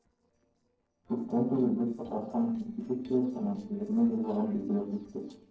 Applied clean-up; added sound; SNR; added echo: neural separator model SepFormer DNS4.